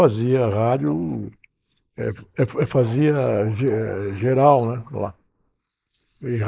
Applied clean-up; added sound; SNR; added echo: neural mask model Resemble Enhance denoiser.